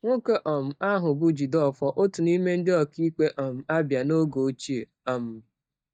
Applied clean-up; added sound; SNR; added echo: neural mask model DeepFilterNet 3.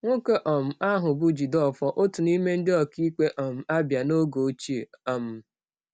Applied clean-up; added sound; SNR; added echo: none; none; none; none.